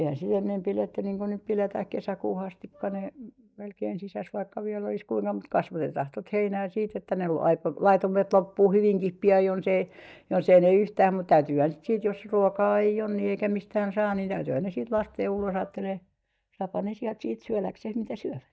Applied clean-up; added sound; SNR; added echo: neural mask model DeepFilterNet 3.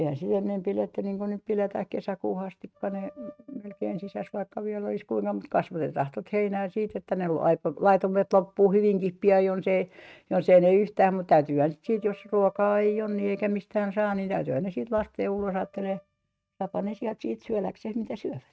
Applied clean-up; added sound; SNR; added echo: neural mask model RNNoise.